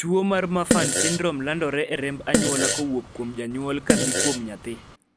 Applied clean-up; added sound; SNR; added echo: none; Fart; 0 dB; none.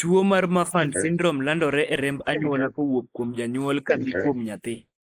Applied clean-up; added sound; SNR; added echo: neural mask model Resemble Enhance denoiser.